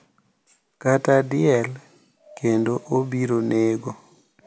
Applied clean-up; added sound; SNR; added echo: none; none; none; none.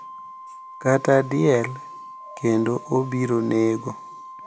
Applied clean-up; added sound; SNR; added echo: none; Organ; 17 dB; none.